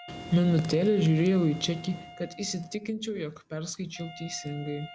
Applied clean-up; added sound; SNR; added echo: none; Wind instrument, woodwind instrument; 19 dB; none.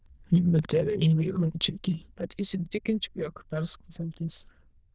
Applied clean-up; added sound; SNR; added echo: neural diffusion model UNIVERSE++.